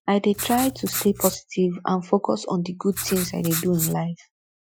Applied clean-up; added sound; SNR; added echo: classical method Wiener filter.